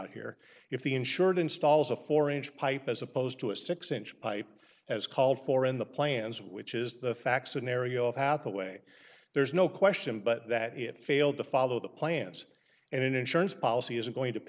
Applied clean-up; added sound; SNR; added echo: none; none; none; none.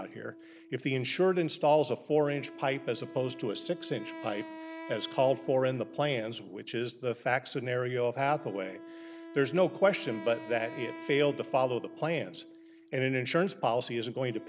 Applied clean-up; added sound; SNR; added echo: none; Wind instrument, woodwind instrument; 16 dB; none.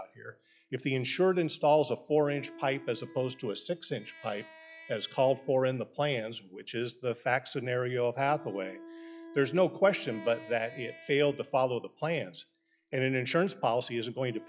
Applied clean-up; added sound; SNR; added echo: classical method log-MMSE.